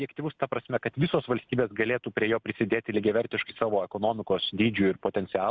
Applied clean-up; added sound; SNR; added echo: none; none; none; none.